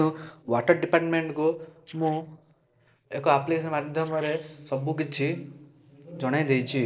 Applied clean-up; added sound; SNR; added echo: neural separator model SepFormer DNS4.